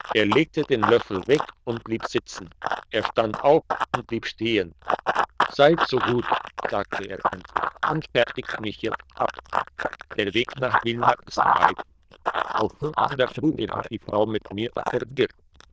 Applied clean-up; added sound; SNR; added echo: neural diffusion model UNIVERSE++.